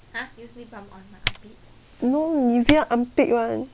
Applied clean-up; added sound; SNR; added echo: none; Typing; 11 dB; none.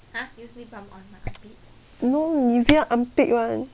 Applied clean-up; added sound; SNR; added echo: neural mask model Resemble Enhance denoiser.